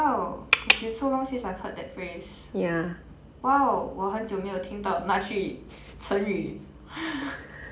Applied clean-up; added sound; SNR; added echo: none; none; none; none.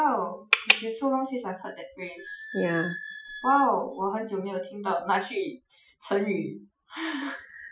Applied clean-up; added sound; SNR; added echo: classical method Wiener filter.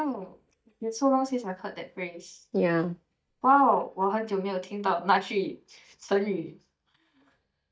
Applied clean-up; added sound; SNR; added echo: neural mask model DeepFilterNet 3.